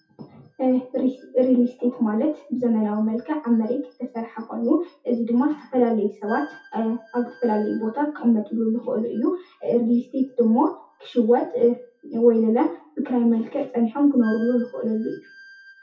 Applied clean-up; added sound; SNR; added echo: classical method WPE with log-MMSE.